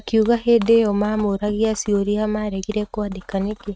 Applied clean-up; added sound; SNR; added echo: neural mask model RNNoise.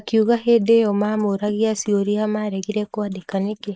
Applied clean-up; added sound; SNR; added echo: neural mask model Resemble Enhance denoiser.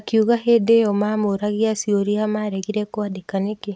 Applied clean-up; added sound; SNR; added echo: none; none; none; none.